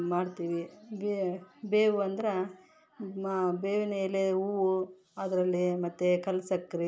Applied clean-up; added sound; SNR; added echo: none; none; none; none.